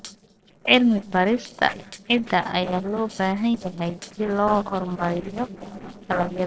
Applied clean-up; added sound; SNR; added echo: neural separator model SepFormer DNS4.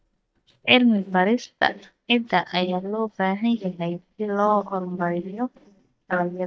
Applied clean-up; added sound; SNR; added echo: neural mask model DeepFilterNet 3.